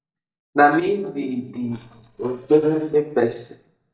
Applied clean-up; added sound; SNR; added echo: neural mask model DeepFilterNet 3.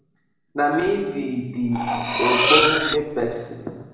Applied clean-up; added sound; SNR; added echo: none; Cutlery, silverware; -3 dB; reverberation time 1.3 s.